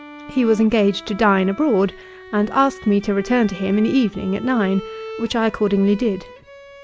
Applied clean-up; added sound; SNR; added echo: none; Bowed string instrument; 17 dB; none.